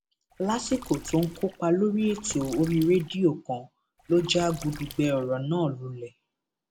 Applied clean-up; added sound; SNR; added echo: none; Water / Splash, splatter; 17 dB; none.